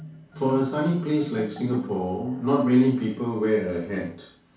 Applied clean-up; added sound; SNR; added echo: none; Marimba, xylophone; 19 dB; reverberation time 0.3 s.